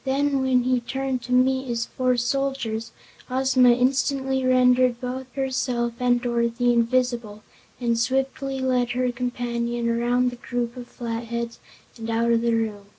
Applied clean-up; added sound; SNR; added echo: none; none; none; none.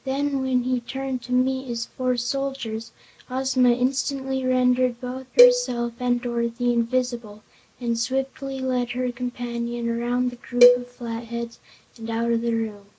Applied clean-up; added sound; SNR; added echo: none; Cowbell; -2 dB; none.